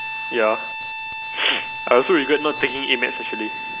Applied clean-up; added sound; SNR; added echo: none; Harmonica; 7 dB; none.